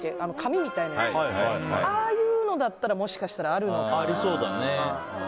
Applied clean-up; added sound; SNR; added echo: none; none; none; none.